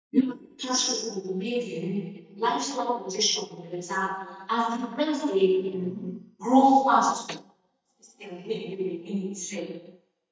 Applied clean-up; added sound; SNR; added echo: neural mask model DeepFilterNet 3.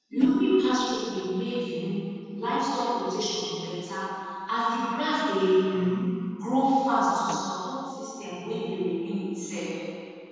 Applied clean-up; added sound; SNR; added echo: neural separator model SepFormer DNS4.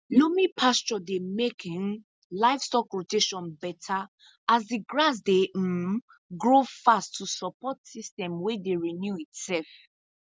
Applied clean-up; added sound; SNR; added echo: none; none; none; none.